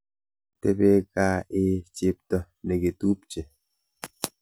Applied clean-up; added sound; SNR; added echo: none; none; none; none.